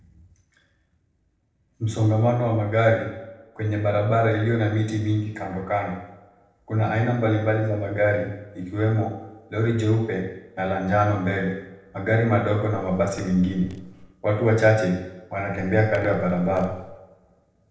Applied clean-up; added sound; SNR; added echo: neural separator model SepFormer DNS4.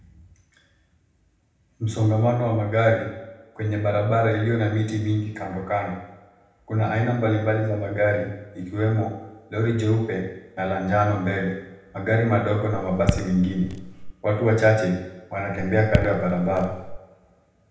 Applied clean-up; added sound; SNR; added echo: none; Raindrop / Drip; 5 dB; reverberation time 0.9 s.